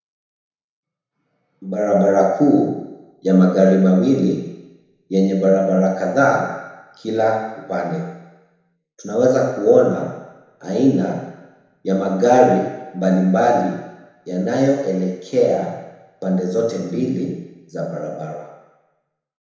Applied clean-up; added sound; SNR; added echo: none; none; none; reverberation time 1.0 s.